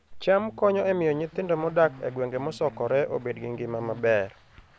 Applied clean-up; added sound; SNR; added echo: none; Bass guitar; 20 dB; none.